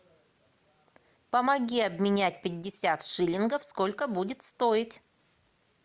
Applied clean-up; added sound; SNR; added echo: none; none; none; none.